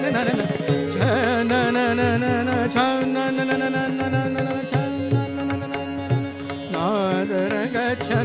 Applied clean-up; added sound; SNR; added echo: none; none; none; none.